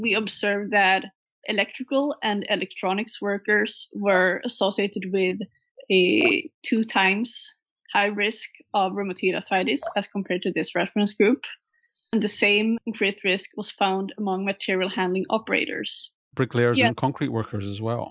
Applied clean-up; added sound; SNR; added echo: classical method Wiener filter.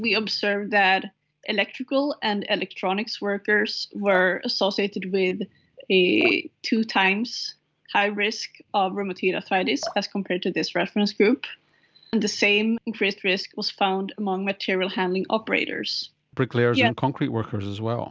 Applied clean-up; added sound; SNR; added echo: none; Drip; 18 dB; none.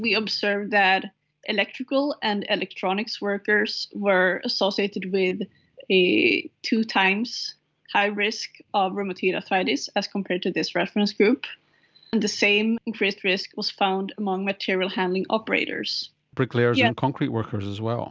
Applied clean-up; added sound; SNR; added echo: none; none; none; none.